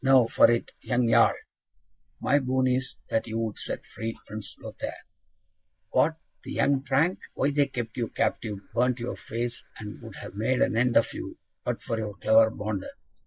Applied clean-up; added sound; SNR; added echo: neural mask model Resemble Enhance denoiser.